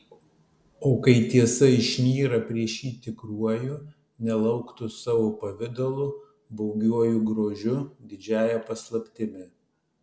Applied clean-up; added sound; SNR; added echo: none; none; none; none.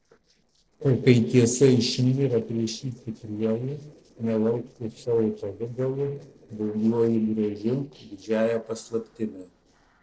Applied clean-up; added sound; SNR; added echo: neural separator model SepFormer DNS4.